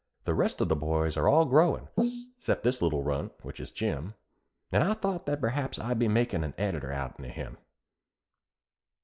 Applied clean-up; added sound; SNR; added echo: neural mask model Resemble Enhance denoiser.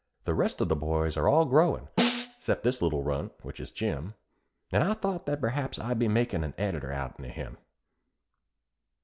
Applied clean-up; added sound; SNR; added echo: none; Snare drum; 2 dB; none.